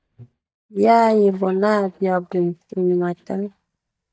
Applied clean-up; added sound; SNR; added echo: neural mask model DeepFilterNet 3.